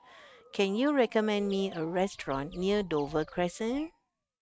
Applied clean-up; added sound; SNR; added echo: neural mask model RNNoise.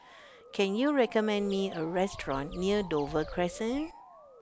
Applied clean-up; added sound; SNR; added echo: none; Motor vehicle (road) / Siren + Bird vocalization, bird call, bird song; 15 dB; none.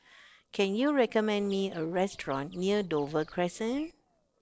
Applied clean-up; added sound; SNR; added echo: neural separator model SepFormer DNS4.